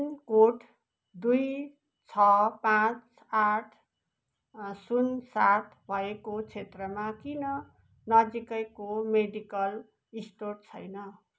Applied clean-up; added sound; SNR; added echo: none; none; none; none.